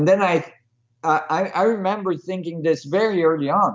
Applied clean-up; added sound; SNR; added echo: none; none; none; none.